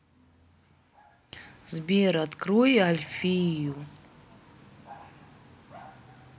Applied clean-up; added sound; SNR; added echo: none; none; none; none.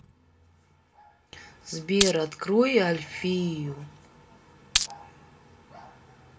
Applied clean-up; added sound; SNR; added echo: none; Glass; -2 dB; reverberation time 0.2 s.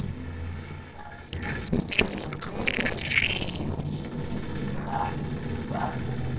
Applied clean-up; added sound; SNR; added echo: neural separator model SepFormer DNS4.